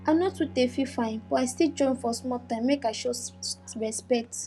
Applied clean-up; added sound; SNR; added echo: none; Bowed string instrument; 19 dB; none.